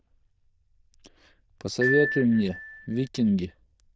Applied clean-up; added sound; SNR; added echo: neural diffusion model UNIVERSE++.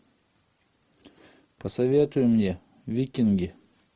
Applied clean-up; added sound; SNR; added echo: none; none; none; none.